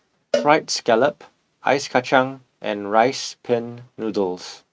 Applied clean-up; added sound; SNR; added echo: neural mask model RNNoise.